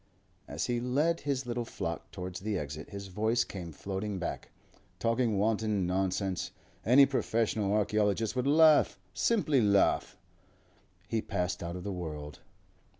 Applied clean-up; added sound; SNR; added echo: none; none; none; none.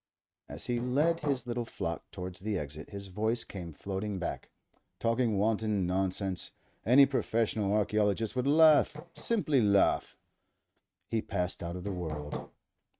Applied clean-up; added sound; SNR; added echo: neural mask model RNNoise.